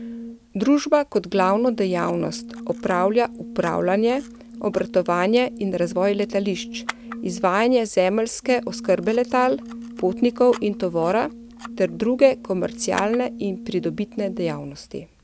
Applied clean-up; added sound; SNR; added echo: none; Brass instrument + Camera; 14 dB; none.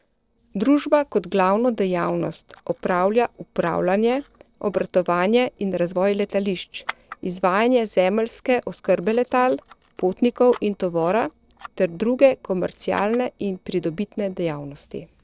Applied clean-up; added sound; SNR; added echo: neural separator model SepFormer DNS4.